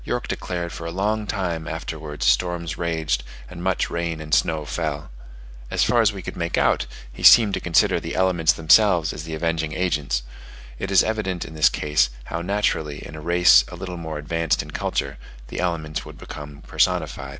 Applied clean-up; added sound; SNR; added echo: none; none; none; none.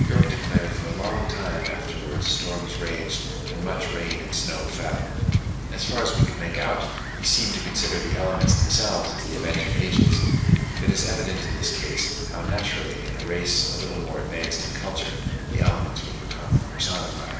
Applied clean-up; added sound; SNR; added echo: none; Wind / Ocean / Boat, Water vehicle; -2 dB; reverberation time 0.9 s.